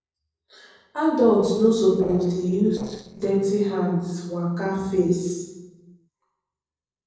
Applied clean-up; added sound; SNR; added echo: neural separator model SepFormer DNS4.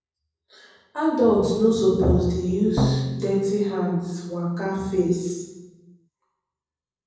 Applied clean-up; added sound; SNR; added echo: none; Drum; 3 dB; reverberation time 1.1 s.